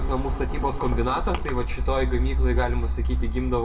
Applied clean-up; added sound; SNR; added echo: none; none; none; reverberation time 0.4 s.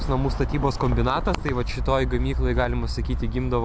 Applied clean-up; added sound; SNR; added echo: none; none; none; none.